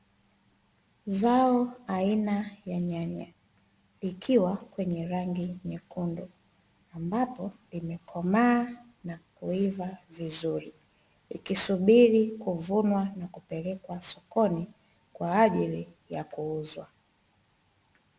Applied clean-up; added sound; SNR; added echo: none; none; none; none.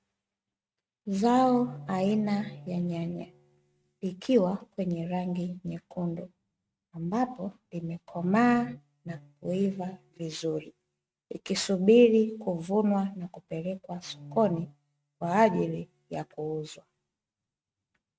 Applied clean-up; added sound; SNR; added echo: neural mask model RNNoise.